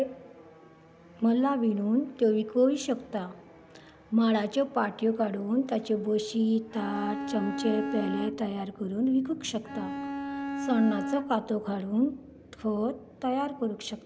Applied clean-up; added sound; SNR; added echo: none; Bowed string instrument; 6 dB; none.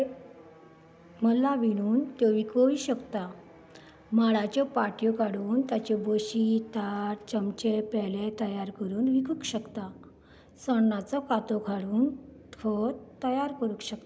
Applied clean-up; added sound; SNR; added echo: none; none; none; none.